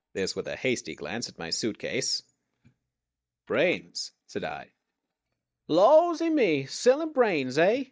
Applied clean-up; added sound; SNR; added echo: neural mask model DeepFilterNet 3.